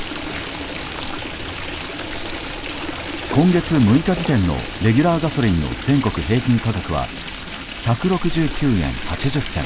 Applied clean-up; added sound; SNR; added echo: none; Stream; 8 dB; none.